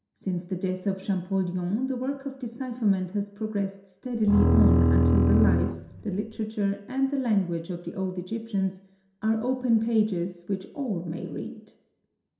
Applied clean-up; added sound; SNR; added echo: none; Bowed string instrument; -5 dB; reverberation time 0.7 s.